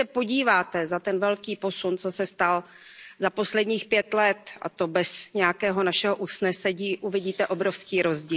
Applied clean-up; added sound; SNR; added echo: none; none; none; none.